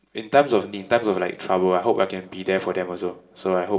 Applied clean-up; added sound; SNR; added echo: none; none; none; reverberation time 1.4 s.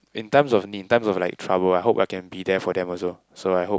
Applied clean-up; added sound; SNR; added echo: none; none; none; none.